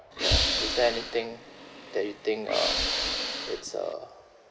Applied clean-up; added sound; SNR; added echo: none; Hiss / Breathing; -2 dB; none.